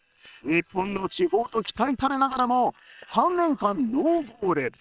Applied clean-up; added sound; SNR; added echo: neural separator model SepFormer WHAM!.